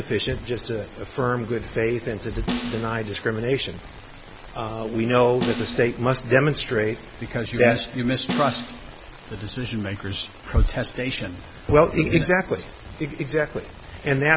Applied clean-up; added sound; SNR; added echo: none; Snare drum; 8 dB; none.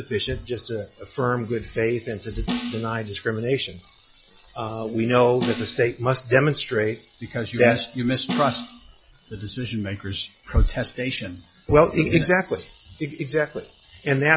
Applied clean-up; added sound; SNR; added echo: classical method log-MMSE.